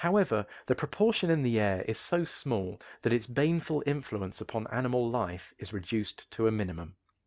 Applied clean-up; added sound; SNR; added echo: none; none; none; none.